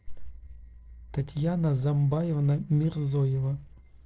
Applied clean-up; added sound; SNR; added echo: neural separator model SepFormer DNS4.